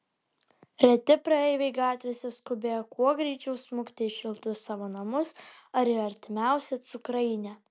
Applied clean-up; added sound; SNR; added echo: none; none; none; none.